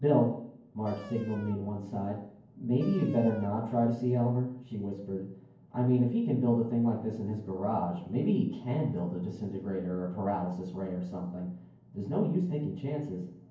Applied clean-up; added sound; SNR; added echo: none; Wind instrument, woodwind instrument; 20 dB; reverberation time 0.9 s.